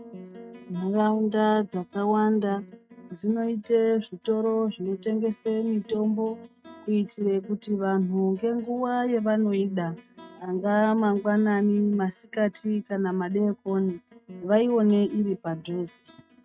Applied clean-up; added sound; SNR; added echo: neural mask model RNNoise.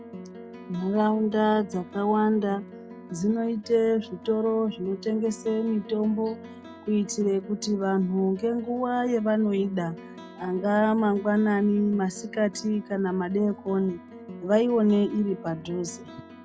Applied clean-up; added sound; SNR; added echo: none; Plucked string instrument; 17 dB; none.